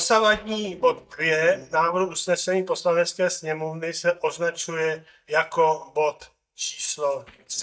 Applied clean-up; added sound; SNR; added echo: neural mask model DeepFilterNet 3.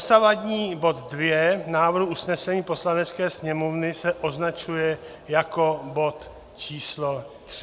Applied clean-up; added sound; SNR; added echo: none; none; none; none.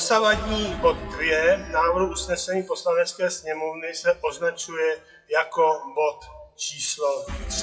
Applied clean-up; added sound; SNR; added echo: classical method WPE with log-MMSE.